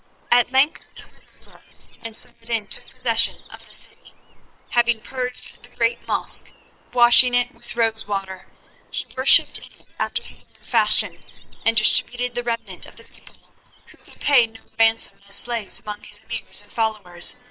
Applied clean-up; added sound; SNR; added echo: neural separator model SepFormer WHAM!.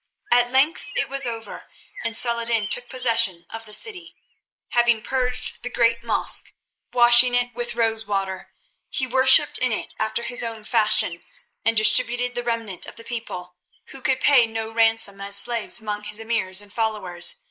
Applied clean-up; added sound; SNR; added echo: neural mask model Resemble Enhance denoiser.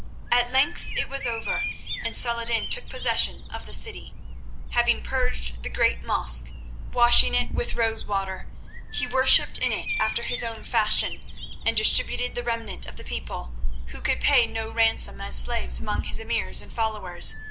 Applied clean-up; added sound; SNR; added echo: none; Bird vocalization, bird call, bird song; 0 dB; none.